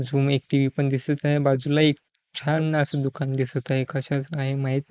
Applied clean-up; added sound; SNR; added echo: neural mask model Resemble Enhance denoiser.